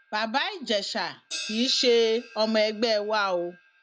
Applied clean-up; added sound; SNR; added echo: none; Crash cymbal; 17 dB; none.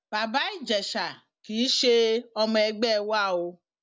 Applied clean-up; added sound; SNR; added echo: none; none; none; none.